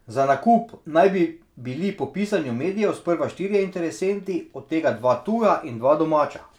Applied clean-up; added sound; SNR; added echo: none; none; none; none.